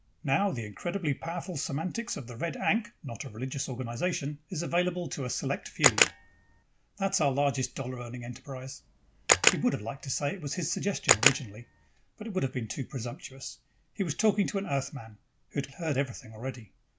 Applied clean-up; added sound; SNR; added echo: none; Camera; -3 dB; none.